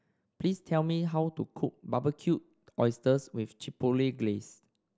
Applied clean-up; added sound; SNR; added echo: none; none; none; none.